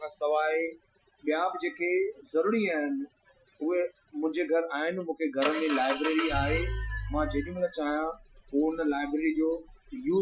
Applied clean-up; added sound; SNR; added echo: classical method Wiener filter.